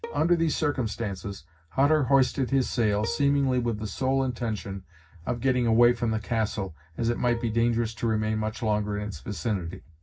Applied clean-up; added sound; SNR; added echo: none; Bowed string instrument; 18 dB; reverberation time 0.4 s.